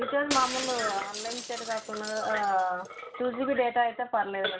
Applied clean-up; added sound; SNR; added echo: none; Shatter; 10 dB; none.